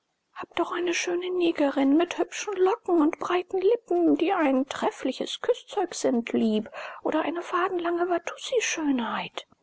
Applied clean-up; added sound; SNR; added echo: none; none; none; none.